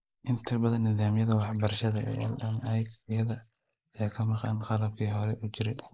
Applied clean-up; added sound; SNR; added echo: neural mask model Resemble Enhance denoiser.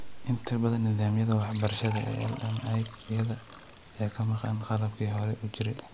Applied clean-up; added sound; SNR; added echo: none; Fill (with liquid) / Trickle, dribble; 18 dB; none.